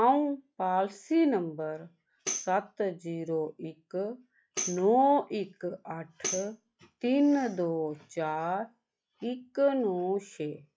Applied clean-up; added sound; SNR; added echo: classical method log-MMSE.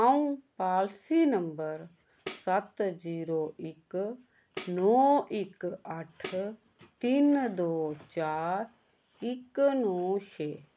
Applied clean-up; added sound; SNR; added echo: none; Tambourine; 11 dB; none.